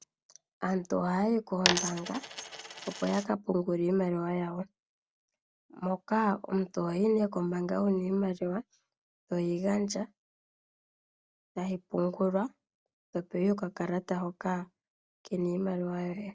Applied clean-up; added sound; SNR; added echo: none; Coin (dropping); 2 dB; none.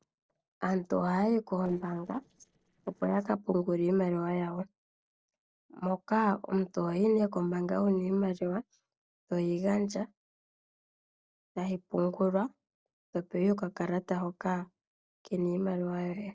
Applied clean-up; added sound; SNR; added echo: neural separator model SepFormer DNS4.